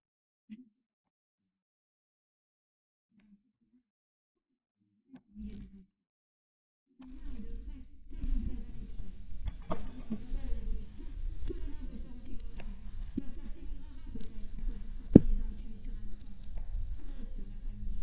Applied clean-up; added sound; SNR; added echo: neural mask model DeepFilterNet 3.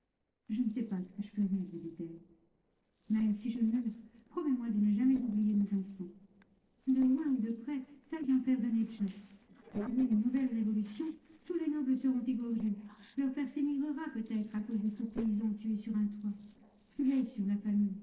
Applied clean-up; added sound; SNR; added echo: neural separator model SepFormer DNS4.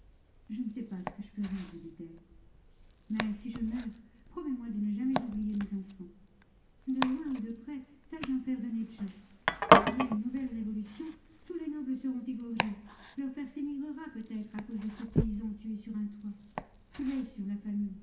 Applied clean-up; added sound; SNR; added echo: none; Domestic sounds, home sounds; 0 dB; reverberation time 0.8 s.